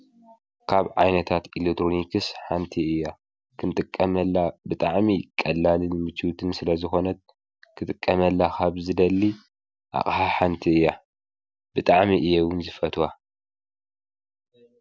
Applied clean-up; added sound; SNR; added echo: none; none; none; none.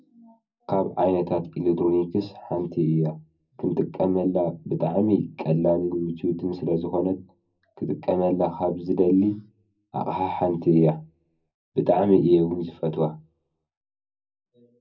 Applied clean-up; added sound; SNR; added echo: none; none; none; reverberation time 0.4 s.